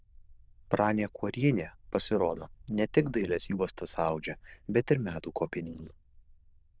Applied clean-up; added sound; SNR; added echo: neural diffusion model UNIVERSE++.